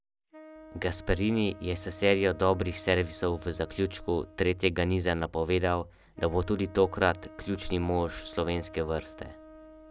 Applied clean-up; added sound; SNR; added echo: none; Wind instrument, woodwind instrument; 20 dB; none.